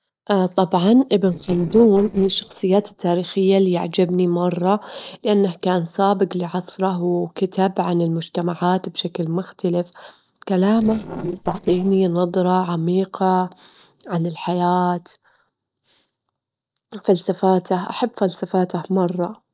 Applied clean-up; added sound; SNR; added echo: neural separator model SepFormer DNS4.